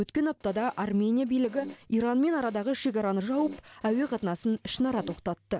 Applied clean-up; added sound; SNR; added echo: none; Fart; 19 dB; none.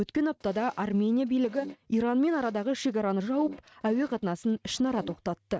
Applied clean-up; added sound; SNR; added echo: neural mask model RNNoise.